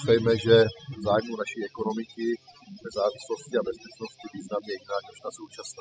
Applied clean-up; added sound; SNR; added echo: classical method spectral subtraction.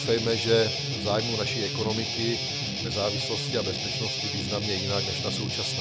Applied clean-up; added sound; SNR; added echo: none; Guitar; 1 dB; none.